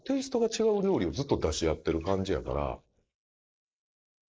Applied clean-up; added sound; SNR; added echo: neural mask model Resemble Enhance denoiser.